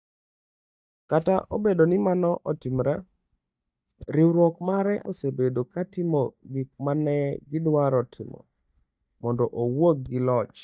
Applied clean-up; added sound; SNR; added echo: neural mask model DeepFilterNet 3.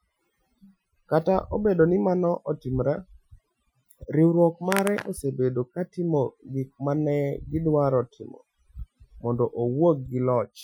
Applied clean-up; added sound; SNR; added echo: classical method Wiener filter.